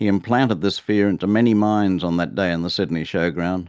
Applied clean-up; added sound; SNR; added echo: none; none; none; none.